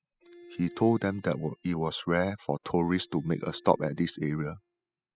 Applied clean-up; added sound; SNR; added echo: classical method spectral subtraction.